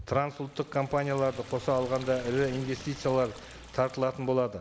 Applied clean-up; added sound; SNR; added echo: none; Liquid; 17 dB; none.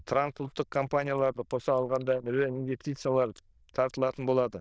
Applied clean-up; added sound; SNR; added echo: neural diffusion model UNIVERSE++.